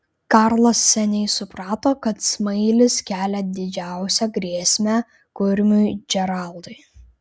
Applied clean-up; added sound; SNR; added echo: none; none; none; none.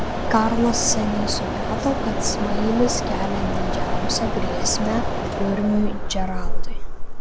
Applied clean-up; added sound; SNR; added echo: none; Mechanisms; -3 dB; none.